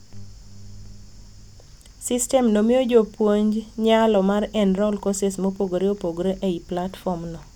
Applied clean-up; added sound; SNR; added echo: none; none; none; none.